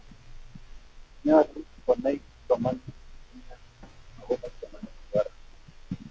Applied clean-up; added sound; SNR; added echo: none; Buzz; 17 dB; none.